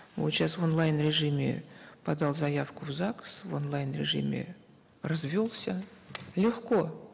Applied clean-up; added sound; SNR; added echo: none; none; none; none.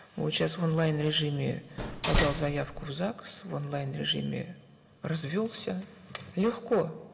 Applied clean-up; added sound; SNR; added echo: none; Slam; -1 dB; reverberation time 0.9 s.